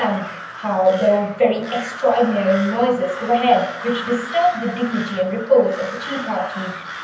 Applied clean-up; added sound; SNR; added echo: none; Crow; 12 dB; reverberation time 0.7 s.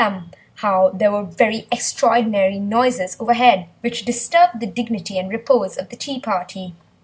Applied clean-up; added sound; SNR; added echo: none; none; none; none.